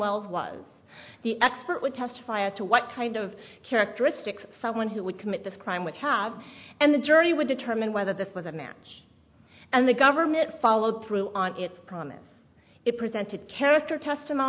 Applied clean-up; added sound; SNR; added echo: none; none; none; none.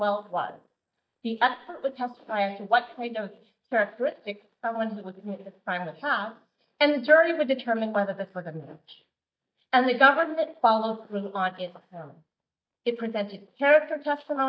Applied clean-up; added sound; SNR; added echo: neural mask model DeepFilterNet 3.